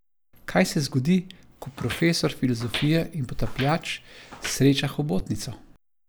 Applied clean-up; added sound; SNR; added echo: none; Walk, footsteps; 13 dB; none.